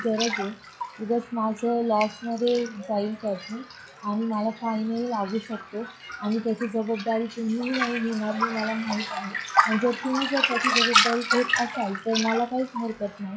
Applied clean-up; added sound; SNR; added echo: classical method log-MMSE.